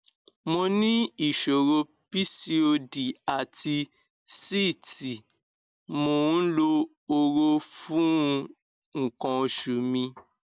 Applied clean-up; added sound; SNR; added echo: none; none; none; none.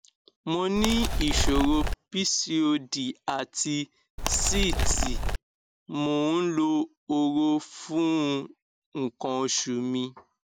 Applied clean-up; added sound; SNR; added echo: none; Animal; -2 dB; none.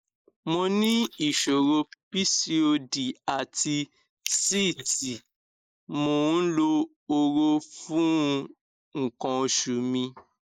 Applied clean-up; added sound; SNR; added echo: neural mask model Resemble Enhance denoiser.